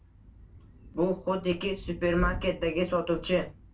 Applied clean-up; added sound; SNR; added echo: none; Thunder / Rain; 10 dB; reverberation time 0.2 s.